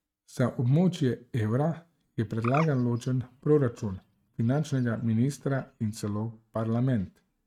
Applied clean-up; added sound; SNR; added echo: neural mask model RNNoise.